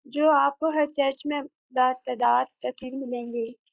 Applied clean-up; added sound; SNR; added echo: neural mask model Resemble Enhance denoiser.